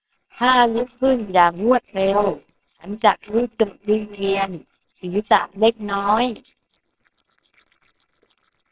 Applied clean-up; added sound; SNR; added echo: neural separator model SepFormer WHAMR!.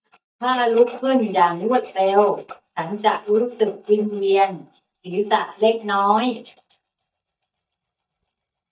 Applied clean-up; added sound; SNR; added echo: neural mask model DeepFilterNet 3.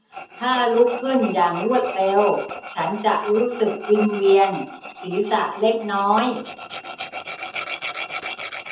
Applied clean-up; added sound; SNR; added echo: none; Tools; 12 dB; reverberation time 0.6 s.